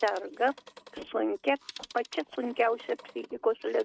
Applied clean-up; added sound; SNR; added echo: neural mask model RNNoise.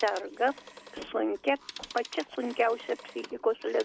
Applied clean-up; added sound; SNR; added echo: none; Telephone; 17 dB; none.